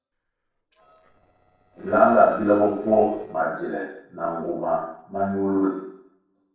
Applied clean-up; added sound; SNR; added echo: neural separator model SepFormer DNS4.